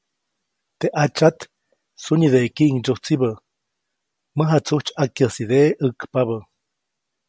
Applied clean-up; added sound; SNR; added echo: none; none; none; none.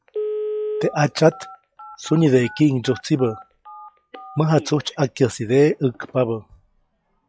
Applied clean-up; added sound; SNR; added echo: classical method log-MMSE.